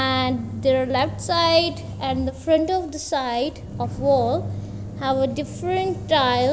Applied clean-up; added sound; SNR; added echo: none; none; none; none.